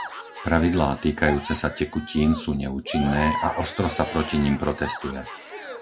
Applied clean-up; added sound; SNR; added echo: none; Crowd / Cheering; 10 dB; none.